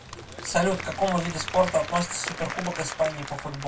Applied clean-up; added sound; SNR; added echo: none; Applause / Crowd; 10 dB; reverberation time 0.1 s.